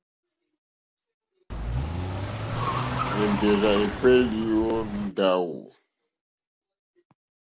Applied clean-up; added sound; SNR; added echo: none; Car; 3 dB; none.